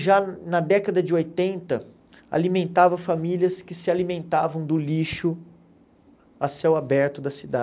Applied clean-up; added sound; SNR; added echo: none; none; none; none.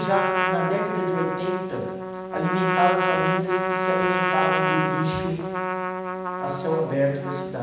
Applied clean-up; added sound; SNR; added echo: none; Trumpet; -1 dB; reverberation time 1.1 s.